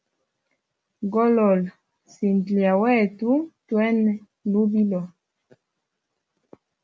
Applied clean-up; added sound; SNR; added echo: none; none; none; none.